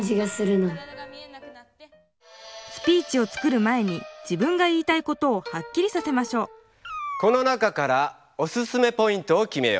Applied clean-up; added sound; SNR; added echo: none; Meow; 13 dB; none.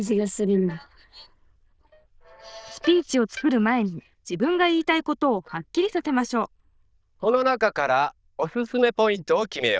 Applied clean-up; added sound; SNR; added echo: neural diffusion model UNIVERSE++.